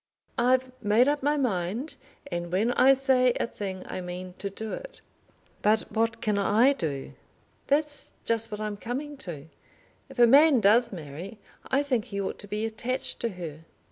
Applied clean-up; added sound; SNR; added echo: none; none; none; none.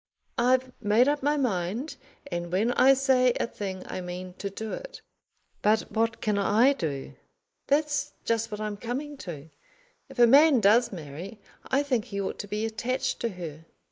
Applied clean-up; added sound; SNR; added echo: neural mask model Resemble Enhance denoiser.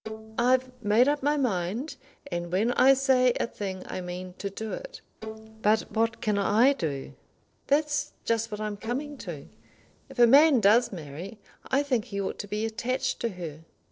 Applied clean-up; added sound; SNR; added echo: neural separator model SepFormer DNS4.